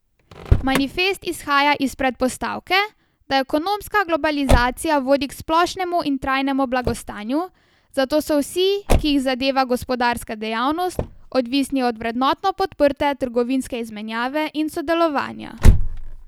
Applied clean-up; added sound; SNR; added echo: none; Motor vehicle (road); 4 dB; none.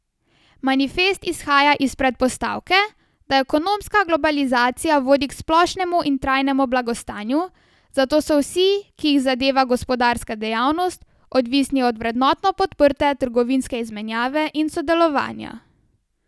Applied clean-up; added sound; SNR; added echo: none; none; none; none.